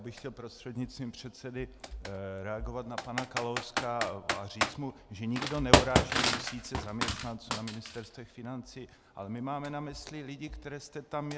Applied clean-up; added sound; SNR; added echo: none; Computer keyboard; -3 dB; none.